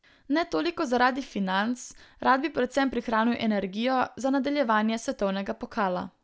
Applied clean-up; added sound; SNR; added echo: none; none; none; none.